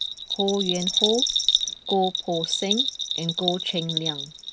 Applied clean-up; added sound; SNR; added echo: none; Bell; -1 dB; none.